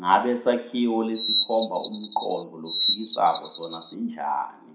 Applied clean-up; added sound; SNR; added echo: none; Bird vocalization, bird call, bird song; 1 dB; reverberation time 0.5 s.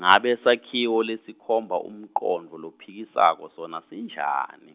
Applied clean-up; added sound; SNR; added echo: none; none; none; none.